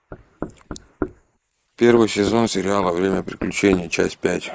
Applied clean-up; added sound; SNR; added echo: neural mask model Resemble Enhance denoiser.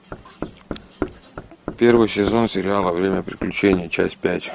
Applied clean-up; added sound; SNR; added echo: none; Knock; 11 dB; none.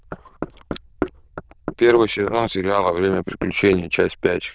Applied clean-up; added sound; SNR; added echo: neural diffusion model UNIVERSE++.